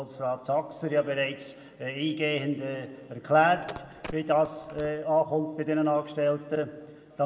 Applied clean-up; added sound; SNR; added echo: none; Telephone; 16 dB; reverberation time 1.5 s.